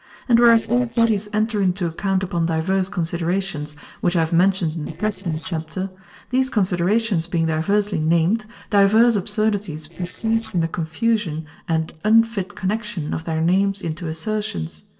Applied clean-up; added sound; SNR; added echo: neural separator model SepFormer DNS4.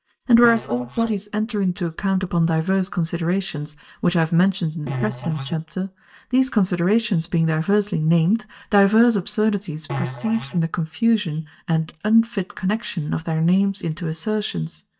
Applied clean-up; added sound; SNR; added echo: neural mask model DeepFilterNet 3.